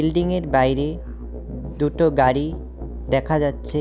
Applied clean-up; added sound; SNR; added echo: none; Musical instrument; 10 dB; none.